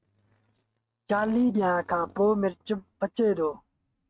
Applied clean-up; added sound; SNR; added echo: neural mask model RNNoise.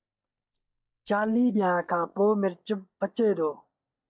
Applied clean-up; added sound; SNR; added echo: neural mask model DeepFilterNet 3.